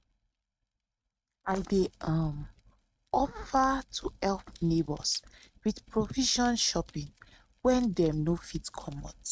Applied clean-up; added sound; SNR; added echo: neural mask model RNNoise.